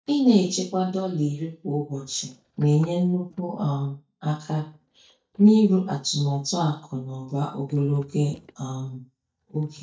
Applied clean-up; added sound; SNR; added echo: neural mask model DeepFilterNet 3.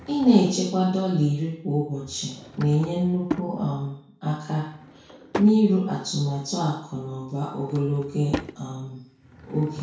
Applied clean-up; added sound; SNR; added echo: none; Drawer open or close / Wood; 15 dB; reverberation time 0.6 s.